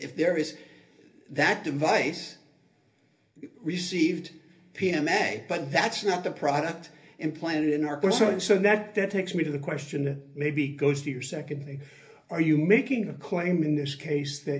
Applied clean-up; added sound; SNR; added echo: none; none; none; reverberation time 0.3 s.